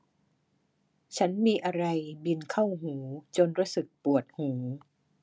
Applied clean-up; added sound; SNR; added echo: none; none; none; none.